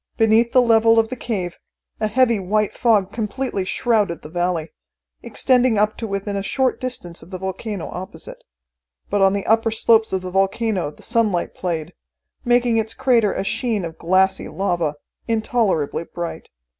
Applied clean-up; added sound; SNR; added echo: none; none; none; none.